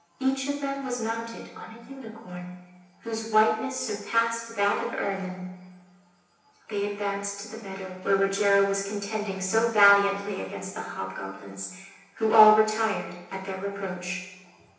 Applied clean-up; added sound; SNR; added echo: none; none; none; reverberation time 0.9 s.